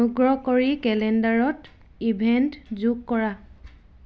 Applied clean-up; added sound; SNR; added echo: none; none; none; none.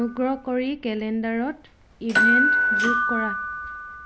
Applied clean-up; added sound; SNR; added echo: none; Door / Bell; -3 dB; none.